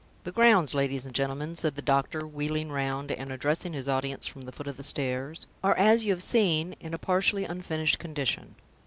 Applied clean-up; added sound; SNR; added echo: none; none; none; none.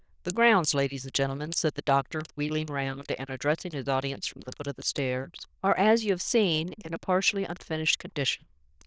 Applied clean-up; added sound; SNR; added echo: neural diffusion model UNIVERSE++.